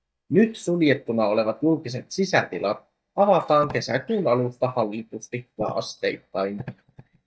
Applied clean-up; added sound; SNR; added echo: neural mask model DeepFilterNet 3.